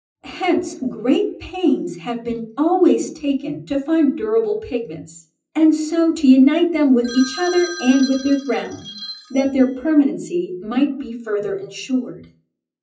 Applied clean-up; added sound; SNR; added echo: classical method WPE with log-MMSE.